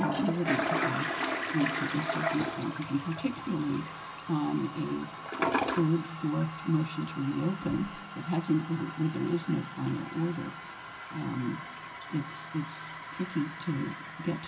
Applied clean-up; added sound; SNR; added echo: none; Toilet flush; 4 dB; reverberation time 0.2 s.